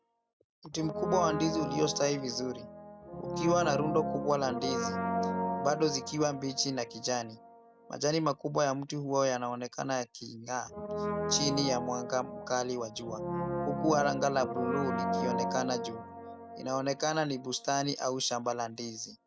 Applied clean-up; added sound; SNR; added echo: none; Brass instrument; 4 dB; none.